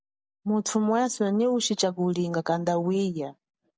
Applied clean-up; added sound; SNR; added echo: none; none; none; none.